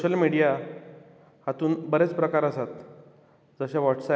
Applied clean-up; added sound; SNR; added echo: none; none; none; none.